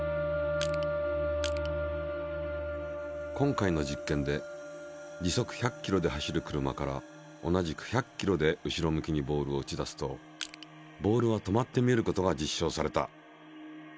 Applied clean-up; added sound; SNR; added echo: none; Crushing; 13 dB; none.